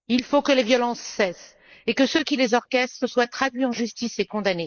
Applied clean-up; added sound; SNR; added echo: neural mask model Resemble Enhance denoiser.